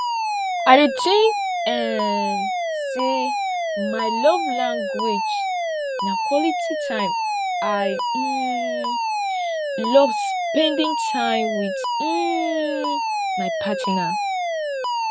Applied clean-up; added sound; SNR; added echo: classical method spectral subtraction.